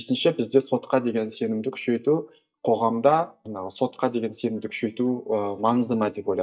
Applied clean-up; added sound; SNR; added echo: neural mask model DeepFilterNet 3.